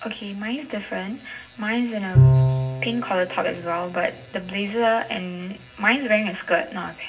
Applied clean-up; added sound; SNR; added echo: none; Bowed string instrument; 0 dB; reverberation time 0.4 s.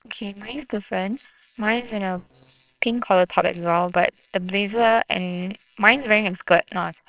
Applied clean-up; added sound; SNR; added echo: neural separator model SepFormer WHAMR!.